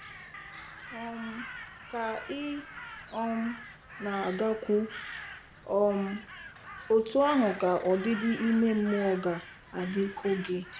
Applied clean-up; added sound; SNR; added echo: none; Crow; 13 dB; none.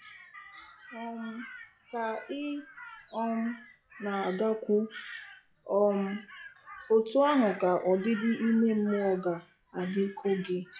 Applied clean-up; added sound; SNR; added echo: classical method log-MMSE.